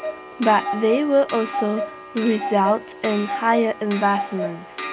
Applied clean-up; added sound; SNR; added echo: none; Clock; 8 dB; none.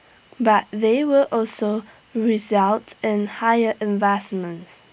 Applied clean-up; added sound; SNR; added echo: none; none; none; none.